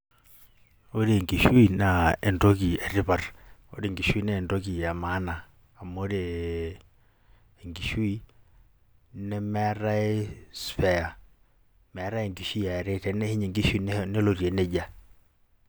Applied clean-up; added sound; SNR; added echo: none; none; none; none.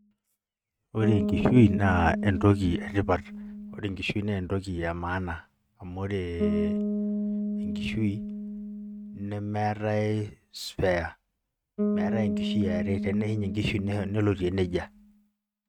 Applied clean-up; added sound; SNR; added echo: neural mask model RNNoise.